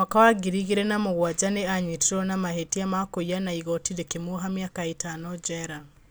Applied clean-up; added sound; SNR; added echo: none; none; none; none.